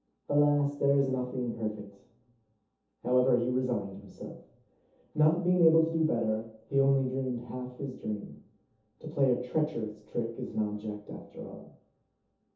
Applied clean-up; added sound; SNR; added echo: none; none; none; reverberation time 0.5 s.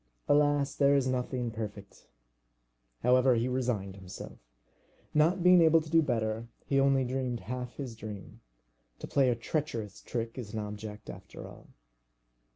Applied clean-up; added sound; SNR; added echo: none; none; none; none.